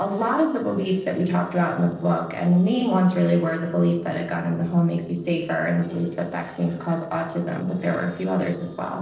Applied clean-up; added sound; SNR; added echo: neural separator model SepFormer DNS4.